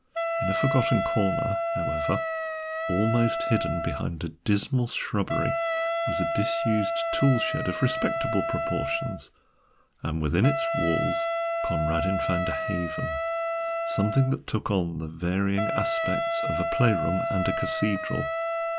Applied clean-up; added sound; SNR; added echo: none; Wind instrument, woodwind instrument; 1 dB; none.